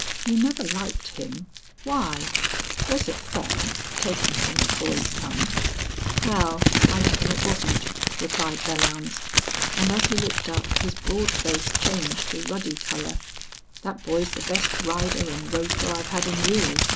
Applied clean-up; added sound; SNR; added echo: none; Crumpling, crinkling; -4 dB; none.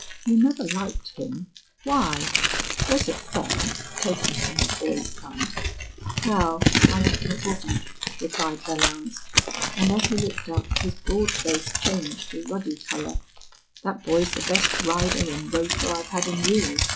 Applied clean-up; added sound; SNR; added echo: classical method log-MMSE.